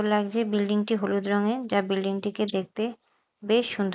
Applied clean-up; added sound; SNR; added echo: neural mask model Resemble Enhance denoiser.